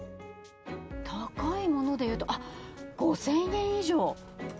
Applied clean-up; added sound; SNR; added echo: none; none; none; none.